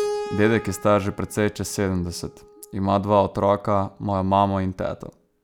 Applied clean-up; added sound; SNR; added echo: none; Keyboard (musical); 14 dB; none.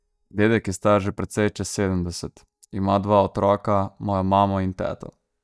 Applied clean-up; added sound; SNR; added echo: neural mask model DeepFilterNet 3.